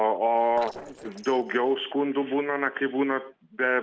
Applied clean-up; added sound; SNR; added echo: neural separator model SepFormer DNS4.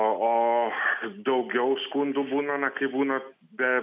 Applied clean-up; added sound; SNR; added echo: none; none; none; none.